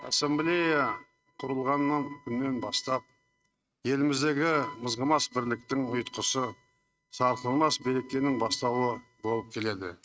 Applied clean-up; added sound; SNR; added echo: neural mask model RNNoise.